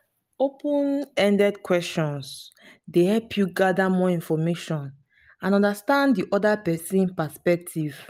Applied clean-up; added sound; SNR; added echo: none; none; none; none.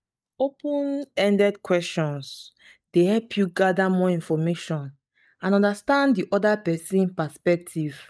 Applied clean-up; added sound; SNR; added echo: neural mask model DeepFilterNet 3.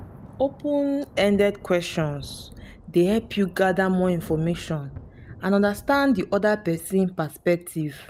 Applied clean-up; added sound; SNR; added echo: none; Thunder / Rain; 20 dB; none.